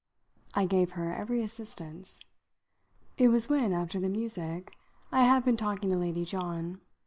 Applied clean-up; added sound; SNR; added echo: neural mask model Resemble Enhance denoiser.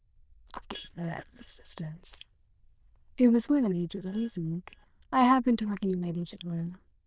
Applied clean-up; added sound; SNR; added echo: neural diffusion model UNIVERSE++.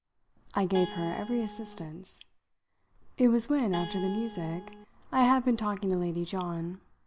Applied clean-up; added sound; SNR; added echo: none; Guitar; 11 dB; none.